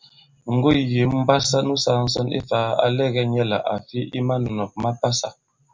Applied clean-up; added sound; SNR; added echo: none; none; none; none.